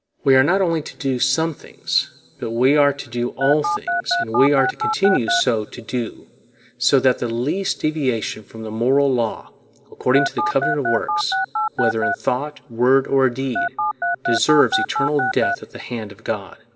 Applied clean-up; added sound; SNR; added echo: none; Telephone; 1 dB; reverberation time 0.5 s.